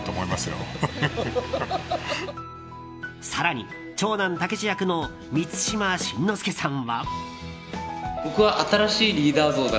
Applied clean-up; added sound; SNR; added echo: none; none; none; none.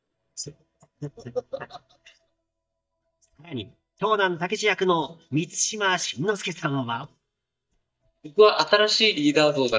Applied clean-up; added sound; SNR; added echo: neural mask model DeepFilterNet 3.